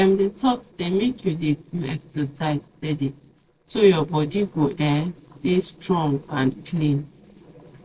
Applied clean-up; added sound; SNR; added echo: neural separator model SepFormer DNS4.